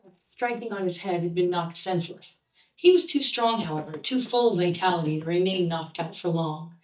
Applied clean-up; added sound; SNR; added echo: neural mask model DeepFilterNet 3.